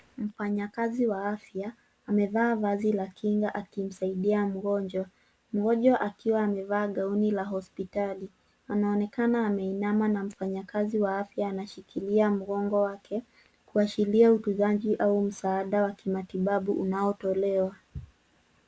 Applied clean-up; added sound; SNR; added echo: none; none; none; none.